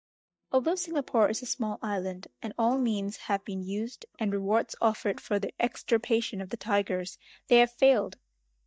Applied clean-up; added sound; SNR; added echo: neural mask model DeepFilterNet 3.